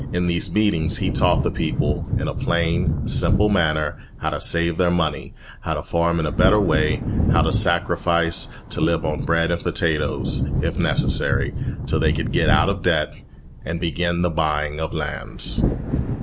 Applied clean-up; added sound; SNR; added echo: none; Thunder / Wind; 3 dB; none.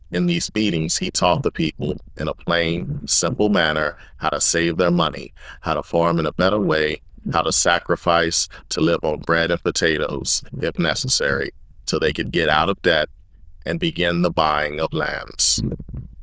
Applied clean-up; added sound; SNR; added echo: neural diffusion model UNIVERSE++.